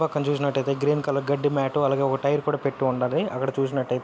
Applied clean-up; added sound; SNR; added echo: none; none; none; none.